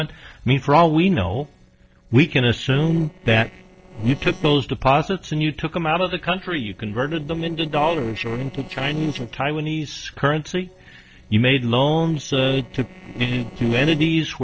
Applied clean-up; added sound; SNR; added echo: neural separator model SepFormer DNS4.